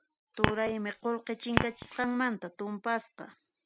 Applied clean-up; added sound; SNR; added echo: none; Chink, clink; -2 dB; none.